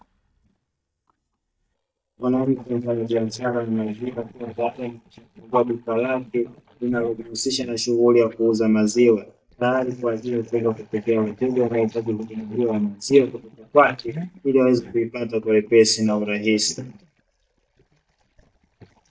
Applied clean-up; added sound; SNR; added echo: neural mask model DeepFilterNet 3.